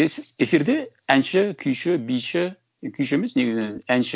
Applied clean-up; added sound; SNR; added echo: none; none; none; none.